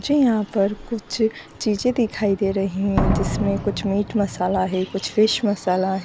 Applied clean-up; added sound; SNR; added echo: none; Slam; 9 dB; none.